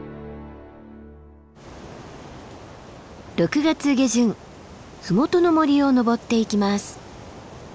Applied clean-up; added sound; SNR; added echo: none; none; none; none.